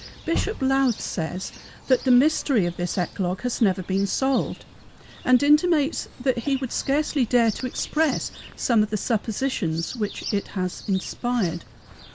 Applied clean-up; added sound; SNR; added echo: none; Chirp, tweet; 15 dB; none.